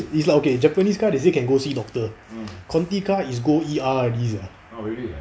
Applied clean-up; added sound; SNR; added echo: none; none; none; none.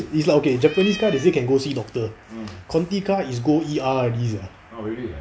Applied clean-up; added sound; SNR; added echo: none; Cat; 12 dB; none.